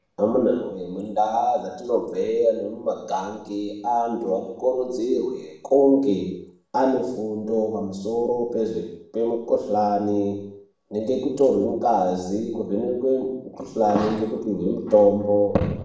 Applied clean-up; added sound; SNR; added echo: none; none; none; reverberation time 0.6 s.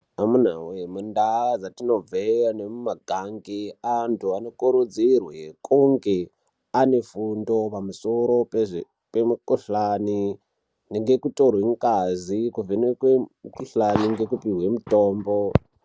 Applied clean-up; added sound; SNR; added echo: none; none; none; none.